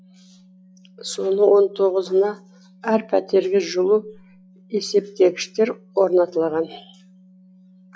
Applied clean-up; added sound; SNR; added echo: classical method log-MMSE.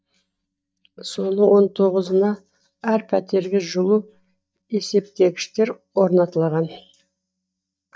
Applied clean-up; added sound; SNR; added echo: neural mask model DeepFilterNet 3.